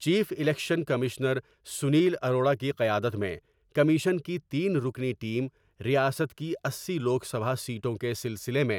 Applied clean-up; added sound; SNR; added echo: none; none; none; none.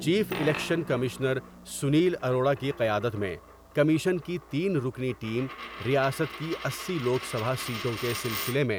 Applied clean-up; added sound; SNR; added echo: none; Drum + Coin (dropping); 12 dB; none.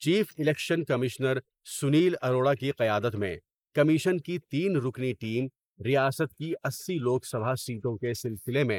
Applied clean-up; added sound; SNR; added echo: neural mask model Resemble Enhance denoiser.